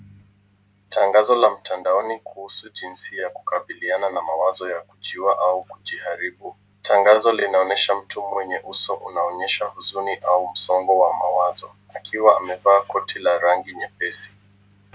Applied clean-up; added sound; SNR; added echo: none; none; none; none.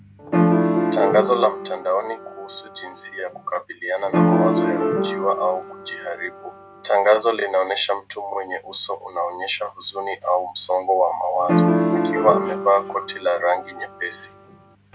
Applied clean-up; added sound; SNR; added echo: none; Piano; 0 dB; none.